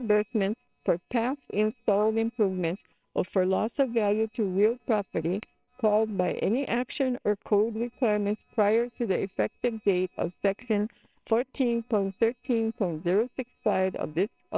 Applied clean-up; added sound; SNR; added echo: neural separator model SepFormer WHAMR!.